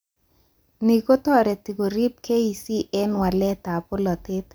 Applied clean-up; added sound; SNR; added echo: none; none; none; none.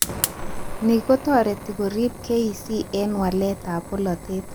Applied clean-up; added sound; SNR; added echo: none; Fire; 8 dB; none.